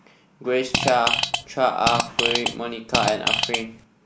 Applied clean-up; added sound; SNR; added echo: none; Fart; 0 dB; none.